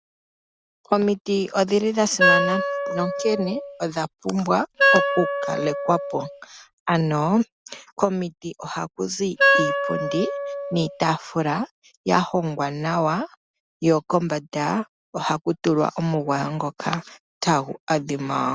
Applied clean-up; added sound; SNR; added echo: none; Wind instrument, woodwind instrument; 0 dB; none.